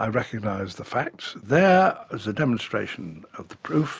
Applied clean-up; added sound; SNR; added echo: none; none; none; none.